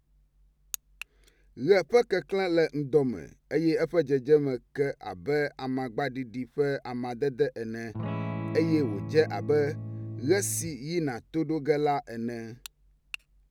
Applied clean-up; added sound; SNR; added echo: none; Electric guitar / Strum; 7 dB; none.